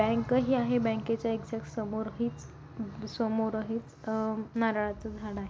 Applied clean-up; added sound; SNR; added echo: none; none; none; none.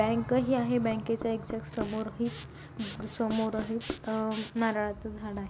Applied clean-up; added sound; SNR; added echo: none; Zipper (clothing) / Sawing + Knock; 12 dB; none.